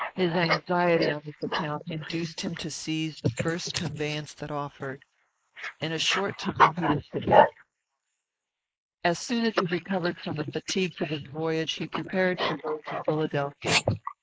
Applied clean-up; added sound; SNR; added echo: neural mask model Resemble Enhance denoiser.